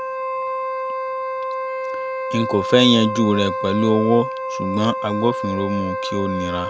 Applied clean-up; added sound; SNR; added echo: none; Wind instrument, woodwind instrument; 4 dB; none.